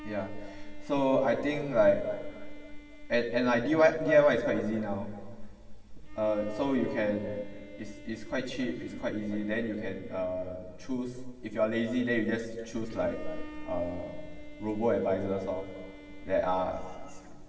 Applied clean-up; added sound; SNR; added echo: none; Bowed string instrument; 20 dB; reverberation time 2.3 s.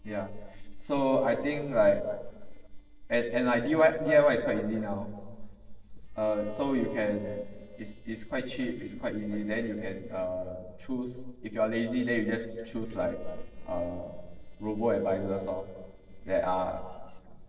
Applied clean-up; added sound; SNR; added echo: neural separator model SepFormer DNS4.